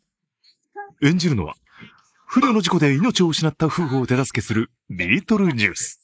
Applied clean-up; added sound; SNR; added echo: neural mask model Resemble Enhance denoiser.